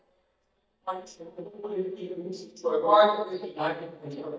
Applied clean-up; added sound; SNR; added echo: neural mask model DeepFilterNet 3.